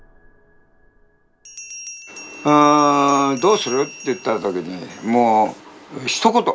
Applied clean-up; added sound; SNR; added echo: none; Bell; 18 dB; none.